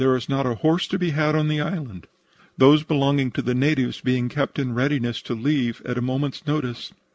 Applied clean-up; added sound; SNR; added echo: none; none; none; none.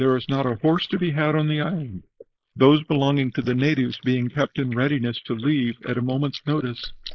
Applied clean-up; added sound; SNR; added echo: neural mask model Resemble Enhance denoiser.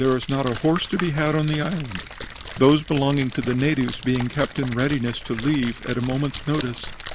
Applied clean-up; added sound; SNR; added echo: none; Splash, splatter; 11 dB; none.